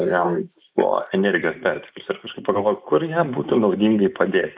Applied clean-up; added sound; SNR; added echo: neural mask model Resemble Enhance denoiser.